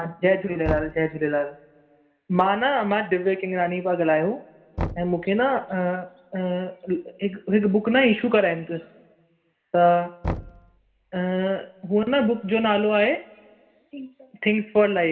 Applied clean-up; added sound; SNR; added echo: none; Knock; 15 dB; reverberation time 1.5 s.